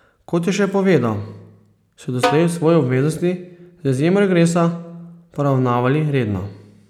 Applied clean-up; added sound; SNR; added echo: none; Snare drum; 8 dB; none.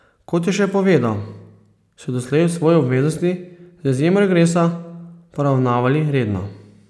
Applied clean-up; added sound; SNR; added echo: none; none; none; none.